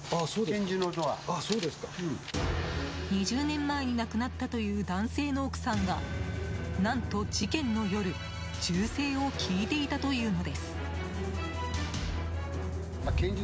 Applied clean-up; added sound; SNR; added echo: none; none; none; none.